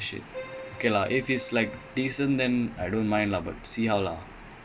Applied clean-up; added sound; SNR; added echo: none; Keyboard (musical); 16 dB; none.